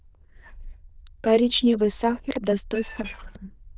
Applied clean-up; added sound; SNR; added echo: neural diffusion model UNIVERSE++.